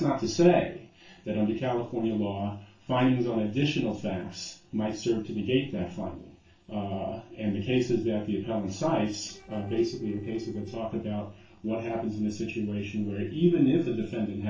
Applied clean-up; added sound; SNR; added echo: neural separator model SepFormer DNS4.